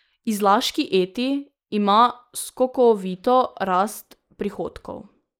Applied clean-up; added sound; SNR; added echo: neural mask model Resemble Enhance denoiser.